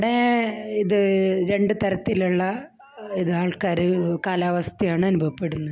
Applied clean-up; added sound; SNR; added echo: none; none; none; none.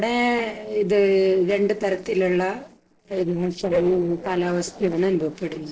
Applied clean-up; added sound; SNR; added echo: neural separator model SepFormer DNS4.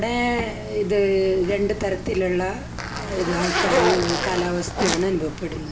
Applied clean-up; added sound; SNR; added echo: none; Zipper (clothing); 4 dB; reverberation time 0.3 s.